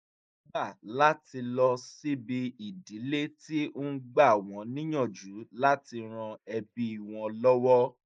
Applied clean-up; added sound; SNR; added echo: neural mask model Resemble Enhance denoiser.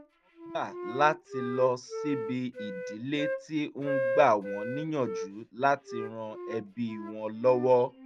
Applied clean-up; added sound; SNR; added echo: none; Wind instrument, woodwind instrument; 7 dB; none.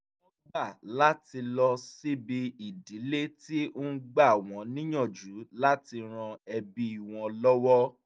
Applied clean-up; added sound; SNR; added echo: none; none; none; none.